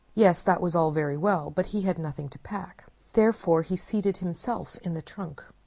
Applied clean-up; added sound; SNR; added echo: none; none; none; none.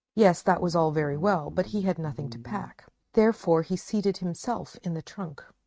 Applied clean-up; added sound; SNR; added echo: neural mask model RNNoise.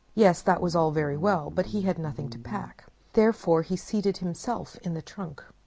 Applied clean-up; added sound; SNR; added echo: none; Guitar; 15 dB; none.